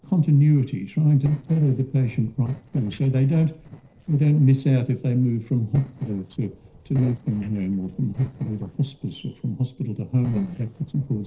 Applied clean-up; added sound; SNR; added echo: neural separator model SepFormer DNS4.